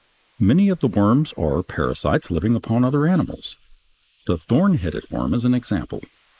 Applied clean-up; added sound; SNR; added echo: neural mask model Resemble Enhance denoiser.